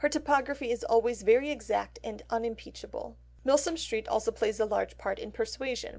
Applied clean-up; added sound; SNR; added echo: none; none; none; none.